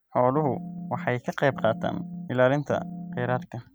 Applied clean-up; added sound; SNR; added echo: none; Organ; 9 dB; none.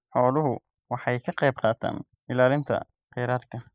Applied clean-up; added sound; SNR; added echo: neural mask model Resemble Enhance denoiser.